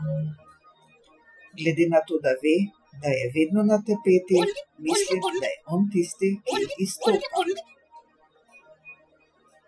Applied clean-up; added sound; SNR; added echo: classical method Wiener filter.